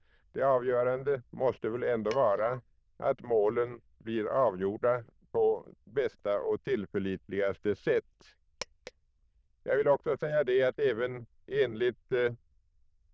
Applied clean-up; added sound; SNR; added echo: neural diffusion model UNIVERSE++.